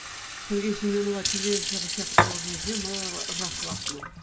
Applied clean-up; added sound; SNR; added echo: none; Fill (with liquid) / Sink (filling or washing); -3 dB; none.